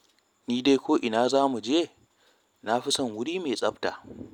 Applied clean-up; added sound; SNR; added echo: none; none; none; none.